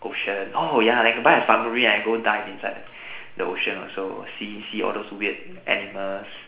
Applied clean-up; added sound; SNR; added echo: none; none; none; reverberation time 0.6 s.